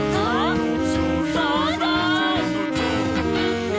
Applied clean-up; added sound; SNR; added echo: none; Bowed string instrument + Wind instrument, woodwind instrument; -2 dB; none.